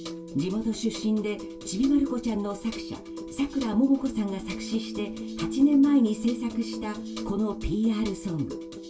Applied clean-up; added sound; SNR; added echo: none; none; none; reverberation time 0.2 s.